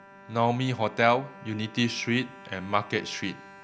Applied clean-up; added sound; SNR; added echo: none; Bowed string instrument; 20 dB; none.